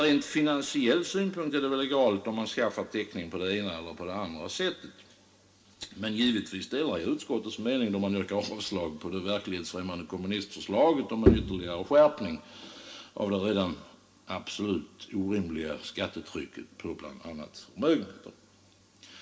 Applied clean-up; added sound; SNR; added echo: none; Bowed string instrument; -1 dB; reverberation time 0.2 s.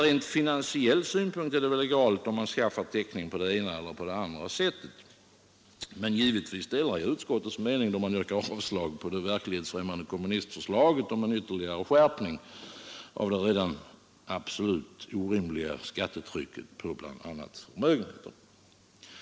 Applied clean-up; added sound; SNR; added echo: none; none; none; none.